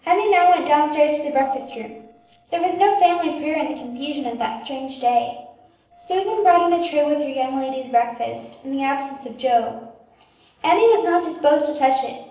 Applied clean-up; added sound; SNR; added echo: neural separator model SepFormer DNS4.